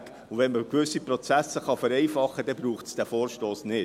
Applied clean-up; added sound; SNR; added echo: none; none; none; none.